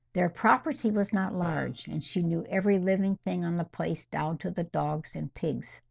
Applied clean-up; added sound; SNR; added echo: neural separator model SepFormer DNS4.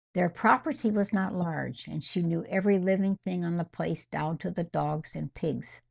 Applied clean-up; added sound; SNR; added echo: neural mask model DeepFilterNet 3.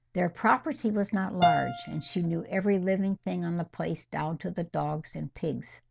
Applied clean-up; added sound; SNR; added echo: none; Piano; 3 dB; none.